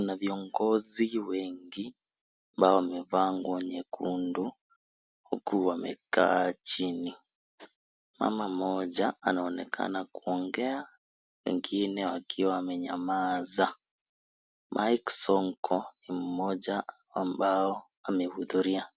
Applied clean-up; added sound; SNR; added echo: none; none; none; none.